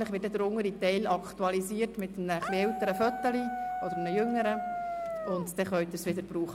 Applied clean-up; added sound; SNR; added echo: none; Dog; 4 dB; none.